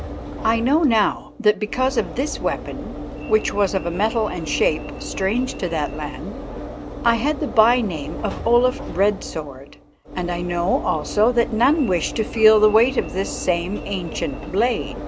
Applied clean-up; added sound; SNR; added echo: none; Alarm / Engine / Train; 10 dB; none.